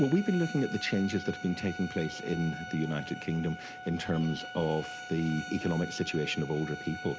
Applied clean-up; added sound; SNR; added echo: none; Bowed string instrument; 11 dB; none.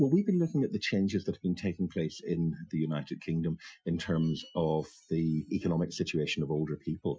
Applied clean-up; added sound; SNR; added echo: classical method Wiener filter.